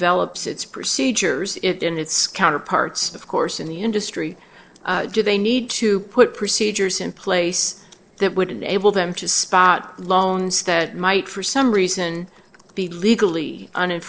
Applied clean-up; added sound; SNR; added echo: neural separator model SepFormer DNS4.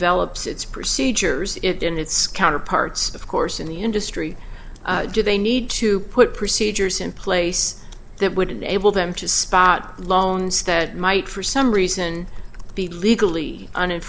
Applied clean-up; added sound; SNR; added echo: none; none; none; none.